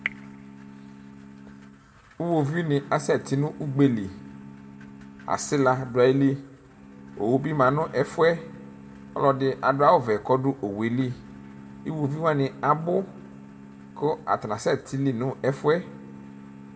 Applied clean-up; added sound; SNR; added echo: none; Bowed string instrument; 19 dB; reverberation time 0.6 s.